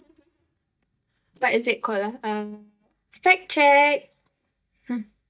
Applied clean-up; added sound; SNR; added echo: neural mask model DeepFilterNet 3.